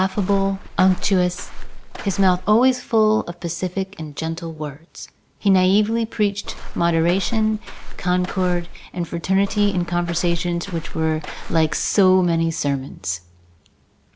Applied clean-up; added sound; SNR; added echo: none; Walk, footsteps; 5 dB; none.